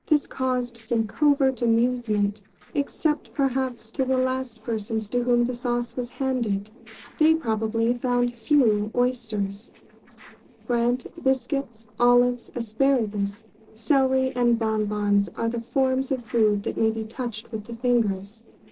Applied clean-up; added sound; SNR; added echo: neural separator model SepFormer DNS4.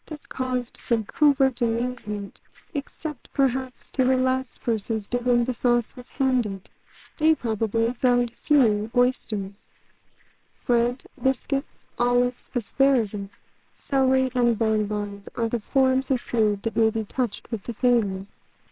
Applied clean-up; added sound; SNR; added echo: neural separator model SepFormer WHAMR!.